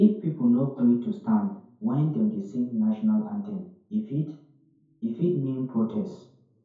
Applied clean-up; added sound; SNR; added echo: none; none; none; reverberation time 0.6 s.